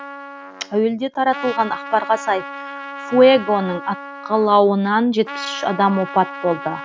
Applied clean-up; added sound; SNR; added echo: none; Trumpet; 13 dB; none.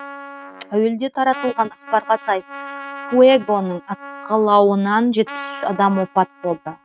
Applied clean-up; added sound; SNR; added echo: neural mask model RNNoise.